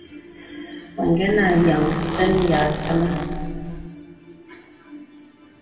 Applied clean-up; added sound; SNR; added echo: none; Zipper (clothing); 8 dB; reverberation time 2.0 s.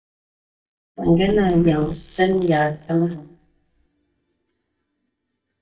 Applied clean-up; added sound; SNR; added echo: neural mask model DeepFilterNet 3.